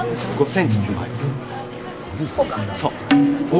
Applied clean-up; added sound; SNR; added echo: none; Bowed string instrument; 13 dB; none.